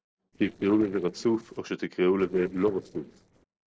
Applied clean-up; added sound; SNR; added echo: neural separator model SepFormer DNS4.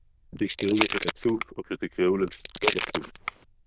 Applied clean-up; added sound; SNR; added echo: neural diffusion model UNIVERSE++.